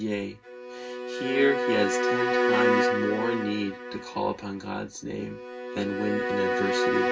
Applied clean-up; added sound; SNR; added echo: none; Bowed string instrument; -2 dB; reverberation time 0.1 s.